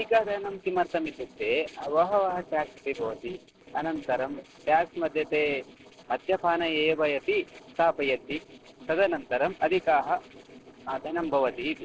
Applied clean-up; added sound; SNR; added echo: neural separator model SepFormer DNS4.